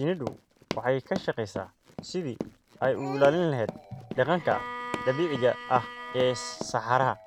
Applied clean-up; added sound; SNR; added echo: none; Bowed string instrument + Run; 11 dB; none.